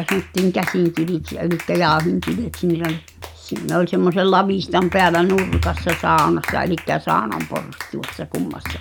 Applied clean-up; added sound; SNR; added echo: none; Clapping; 14 dB; none.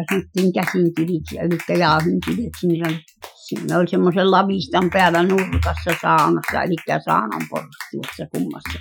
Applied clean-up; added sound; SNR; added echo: classical method Wiener filter.